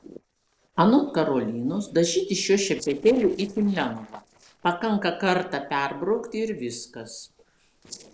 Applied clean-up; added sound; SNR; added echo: neural separator model SepFormer DNS4.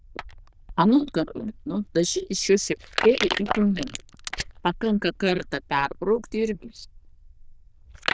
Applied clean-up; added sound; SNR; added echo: neural diffusion model UNIVERSE++.